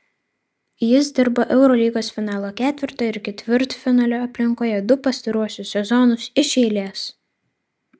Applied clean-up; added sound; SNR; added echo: none; none; none; none.